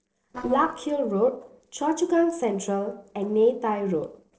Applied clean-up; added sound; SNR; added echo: neural separator model SepFormer DNS4.